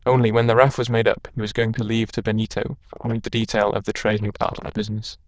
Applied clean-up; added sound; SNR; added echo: neural diffusion model UNIVERSE++.